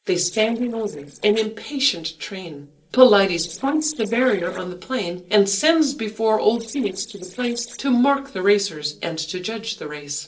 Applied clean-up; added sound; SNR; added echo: neural separator model SepFormer DNS4.